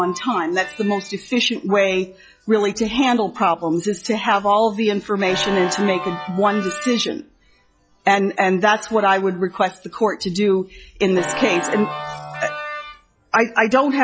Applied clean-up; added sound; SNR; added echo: classical method log-MMSE.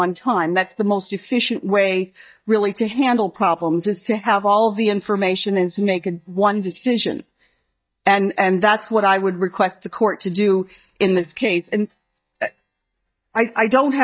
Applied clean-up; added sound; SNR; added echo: neural mask model DeepFilterNet 3.